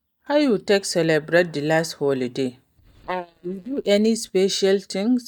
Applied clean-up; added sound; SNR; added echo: neural mask model DeepFilterNet 3.